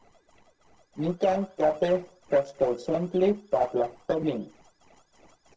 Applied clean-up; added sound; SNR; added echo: neural separator model SepFormer DNS4.